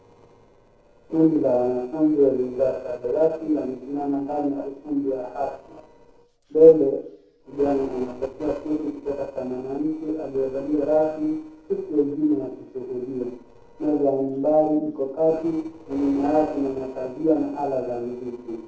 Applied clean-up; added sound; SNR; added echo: neural separator model SepFormer DNS4.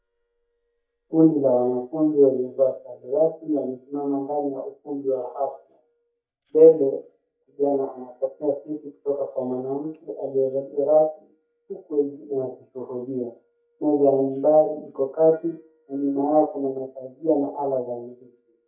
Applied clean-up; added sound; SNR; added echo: neural mask model DeepFilterNet 3.